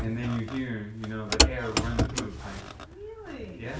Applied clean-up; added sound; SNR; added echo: none; Motor vehicle (road); -4 dB; reverberation time 0.3 s.